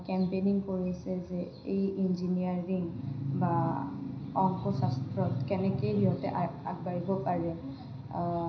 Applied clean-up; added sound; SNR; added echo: none; none; none; reverberation time 0.5 s.